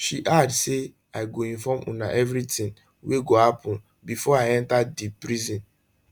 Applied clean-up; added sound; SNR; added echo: none; none; none; none.